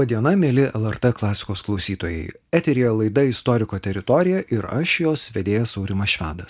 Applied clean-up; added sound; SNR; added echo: none; none; none; none.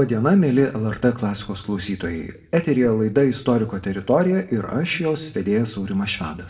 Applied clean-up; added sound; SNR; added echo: none; none; none; reverberation time 0.6 s.